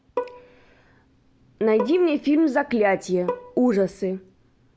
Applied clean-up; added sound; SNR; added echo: none; Bowed string instrument; 12 dB; none.